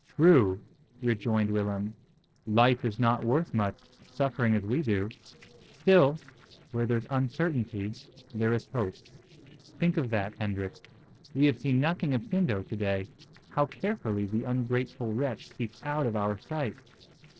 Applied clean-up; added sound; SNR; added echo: neural separator model SepFormer DNS4.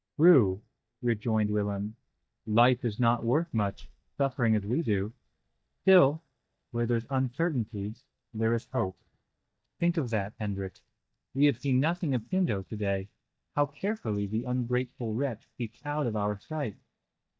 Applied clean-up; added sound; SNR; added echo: neural mask model DeepFilterNet 3.